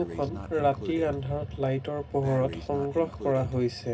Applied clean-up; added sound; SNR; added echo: none; Breathing; 14 dB; reverberation time 0.4 s.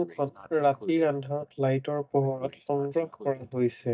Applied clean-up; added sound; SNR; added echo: neural mask model DeepFilterNet 3.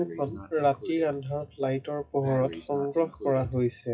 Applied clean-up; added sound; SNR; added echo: classical method WPE with log-MMSE.